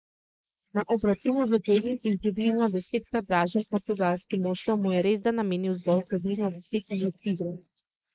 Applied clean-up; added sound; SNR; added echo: neural mask model Resemble Enhance denoiser.